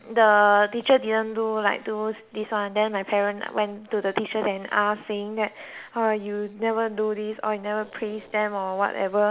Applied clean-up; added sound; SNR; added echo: none; none; none; none.